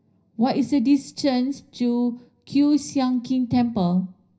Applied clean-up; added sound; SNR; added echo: none; none; none; reverberation time 0.5 s.